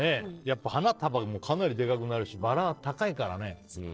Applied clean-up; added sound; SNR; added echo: neural separator model SepFormer DNS4.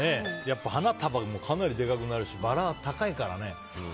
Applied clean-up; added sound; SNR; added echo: none; Wind instrument, woodwind instrument + Harp; 18 dB; none.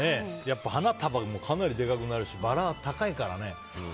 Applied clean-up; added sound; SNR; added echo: none; none; none; none.